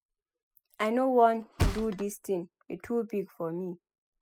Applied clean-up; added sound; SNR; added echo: classical method spectral subtraction.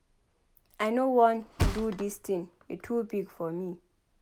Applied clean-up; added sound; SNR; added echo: none; Thump, thud; 5 dB; none.